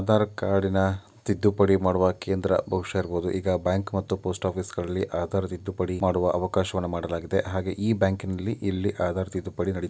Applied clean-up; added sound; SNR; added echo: none; none; none; none.